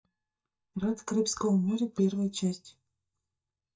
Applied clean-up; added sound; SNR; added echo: neural mask model DeepFilterNet 3.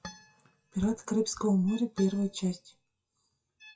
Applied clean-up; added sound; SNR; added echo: classical method WPE with log-MMSE.